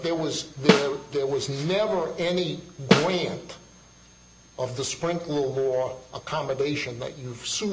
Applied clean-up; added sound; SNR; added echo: none; Snare drum; -2 dB; none.